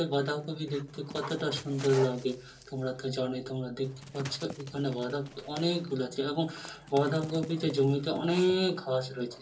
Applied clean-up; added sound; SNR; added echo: none; Dog; 16 dB; reverberation time 0.3 s.